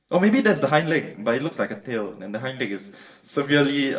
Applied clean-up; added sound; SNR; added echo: none; none; none; reverberation time 0.7 s.